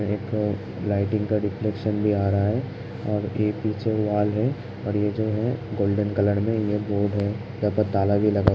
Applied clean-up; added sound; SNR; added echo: none; none; none; none.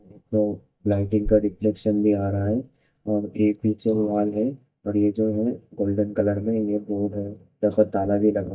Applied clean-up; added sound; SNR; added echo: neural mask model DeepFilterNet 3.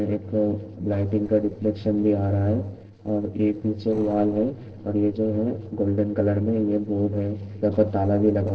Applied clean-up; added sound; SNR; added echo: neural separator model SepFormer DNS4.